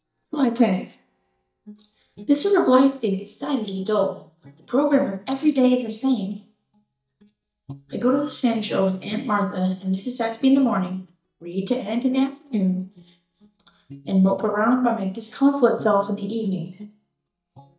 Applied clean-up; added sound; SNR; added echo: neural mask model DeepFilterNet 3.